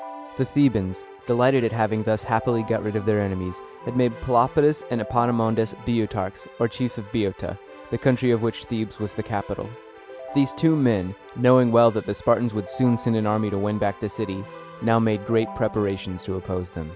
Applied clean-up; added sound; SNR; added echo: none; Keyboard (musical); 17 dB; none.